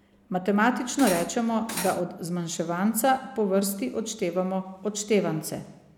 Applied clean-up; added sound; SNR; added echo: none; Cutlery, silverware; 7 dB; none.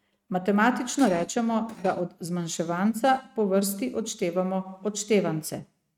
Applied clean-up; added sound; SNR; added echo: neural mask model RNNoise.